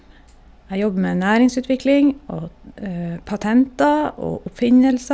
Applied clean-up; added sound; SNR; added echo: none; none; none; none.